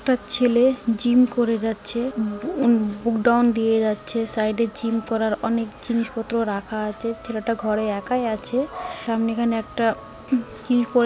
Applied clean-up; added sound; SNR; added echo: none; none; none; none.